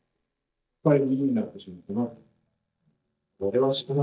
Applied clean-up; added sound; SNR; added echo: neural mask model DeepFilterNet 3.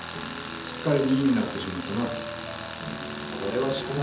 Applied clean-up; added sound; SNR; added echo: none; Tools; 9 dB; reverberation time 1.2 s.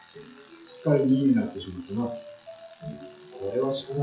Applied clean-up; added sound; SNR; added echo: classical method WPE with log-MMSE.